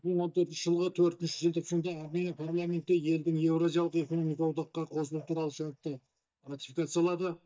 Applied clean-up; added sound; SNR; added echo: neural mask model DeepFilterNet 3.